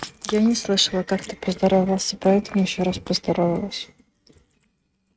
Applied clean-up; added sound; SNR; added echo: neural mask model RNNoise.